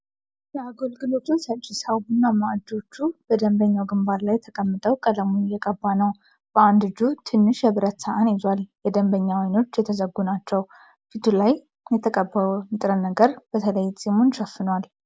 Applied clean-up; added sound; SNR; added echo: none; none; none; none.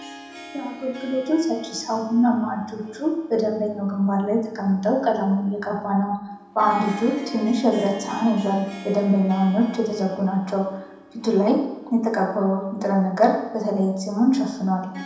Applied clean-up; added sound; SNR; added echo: none; Harp; 20 dB; reverberation time 0.8 s.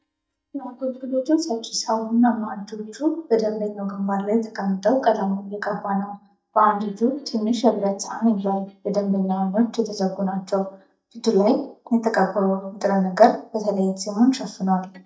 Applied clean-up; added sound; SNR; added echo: neural mask model DeepFilterNet 3.